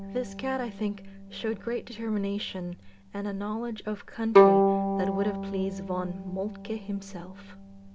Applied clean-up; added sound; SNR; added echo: none; Bowed string instrument; -4 dB; none.